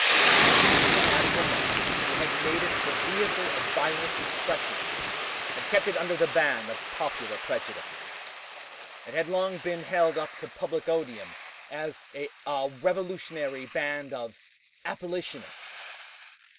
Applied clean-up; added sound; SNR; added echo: none; Boiling / Hiss; -5 dB; none.